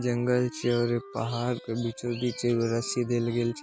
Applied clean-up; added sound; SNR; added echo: none; Wind instrument, woodwind instrument; 19 dB; none.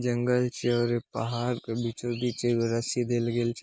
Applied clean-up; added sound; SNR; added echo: neural mask model Resemble Enhance denoiser.